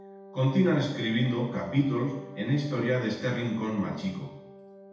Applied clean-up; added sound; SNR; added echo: none; Wind instrument, woodwind instrument; 18 dB; reverberation time 0.8 s.